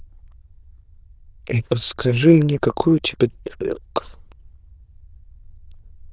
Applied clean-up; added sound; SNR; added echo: neural diffusion model UNIVERSE++.